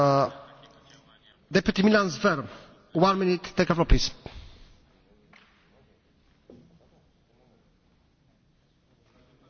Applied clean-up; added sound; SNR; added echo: none; none; none; none.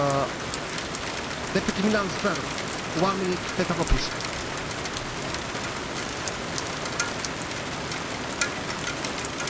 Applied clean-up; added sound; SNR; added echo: none; Rain; -1 dB; none.